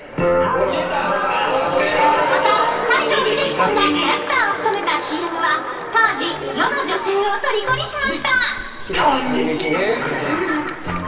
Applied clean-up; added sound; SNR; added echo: none; Applause / Crowd / Cheering; 17 dB; reverberation time 2.4 s.